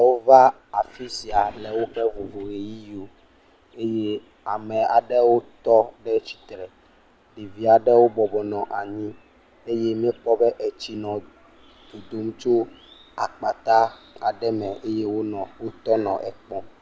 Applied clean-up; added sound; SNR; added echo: none; none; none; none.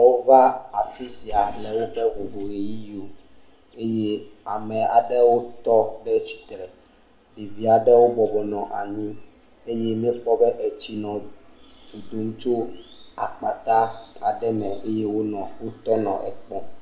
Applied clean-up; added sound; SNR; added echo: none; none; none; reverberation time 0.4 s.